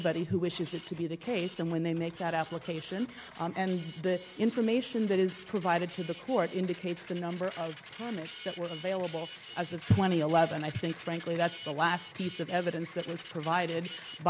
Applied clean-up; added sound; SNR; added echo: none; Printer; 9 dB; none.